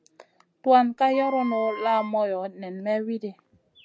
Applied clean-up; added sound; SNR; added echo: none; Wind instrument, woodwind instrument; 12 dB; none.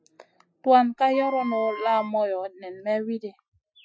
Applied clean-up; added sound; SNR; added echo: classical method Wiener filter.